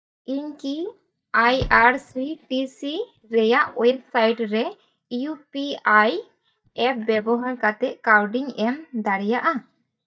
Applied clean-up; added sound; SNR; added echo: neural mask model DeepFilterNet 3.